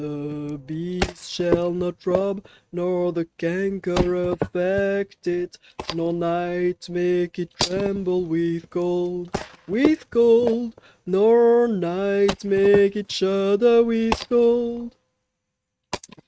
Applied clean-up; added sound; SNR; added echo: neural mask model RNNoise.